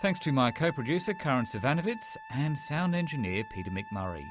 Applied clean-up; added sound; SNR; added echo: none; Wind instrument, woodwind instrument; 15 dB; none.